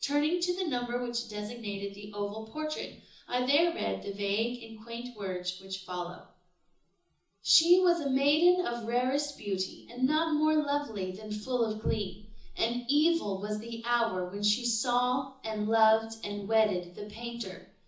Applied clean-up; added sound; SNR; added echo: none; none; none; reverberation time 0.6 s.